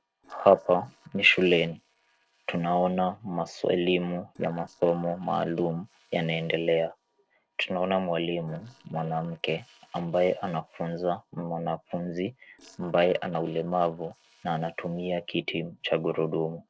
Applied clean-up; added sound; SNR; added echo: neural separator model SepFormer DNS4.